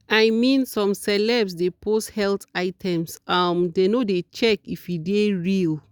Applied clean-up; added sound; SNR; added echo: none; none; none; none.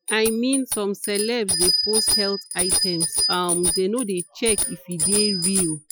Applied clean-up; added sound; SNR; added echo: classical method Wiener filter.